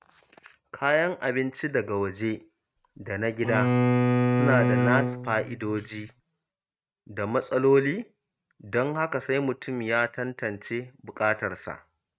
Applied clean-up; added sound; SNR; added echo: neural mask model RNNoise.